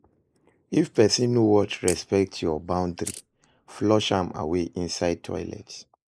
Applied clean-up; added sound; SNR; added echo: neural mask model Resemble Enhance denoiser.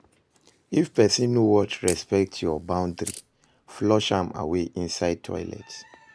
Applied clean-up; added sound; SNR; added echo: none; Camera; 13 dB; none.